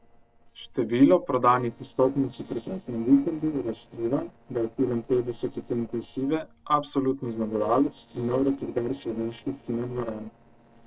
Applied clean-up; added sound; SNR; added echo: neural separator model SepFormer DNS4.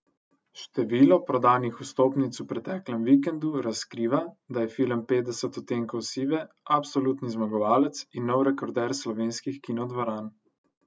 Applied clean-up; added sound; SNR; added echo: none; none; none; none.